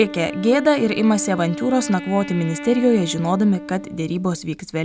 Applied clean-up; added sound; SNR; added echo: none; Wind instrument, woodwind instrument; 12 dB; none.